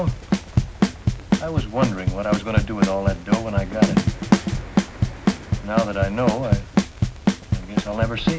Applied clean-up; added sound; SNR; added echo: none; Bass drum / Snare drum / Drum kit; -5 dB; none.